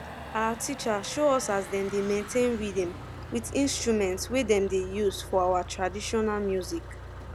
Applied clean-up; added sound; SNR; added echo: none; Motor vehicle (road); 12 dB; none.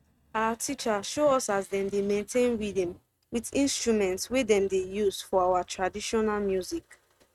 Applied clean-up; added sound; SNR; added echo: neural mask model RNNoise.